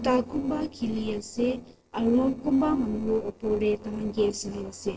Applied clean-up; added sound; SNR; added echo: neural separator model SepFormer DNS4.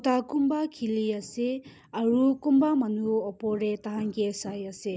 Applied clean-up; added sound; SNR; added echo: none; none; none; none.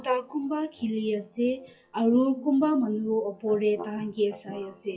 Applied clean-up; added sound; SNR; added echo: classical method WPE with log-MMSE.